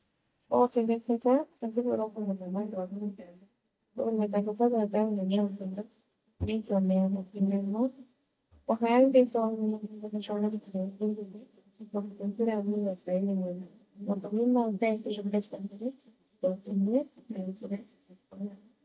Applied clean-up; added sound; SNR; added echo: neural mask model DeepFilterNet 3.